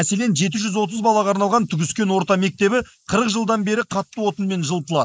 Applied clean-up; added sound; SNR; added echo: neural mask model Resemble Enhance denoiser.